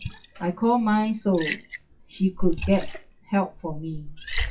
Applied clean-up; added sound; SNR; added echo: classical method WPE with log-MMSE.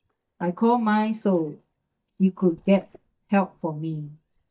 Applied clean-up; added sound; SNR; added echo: neural mask model DeepFilterNet 3.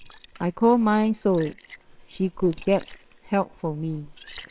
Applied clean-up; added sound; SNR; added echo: neural separator model SepFormer WHAMR!.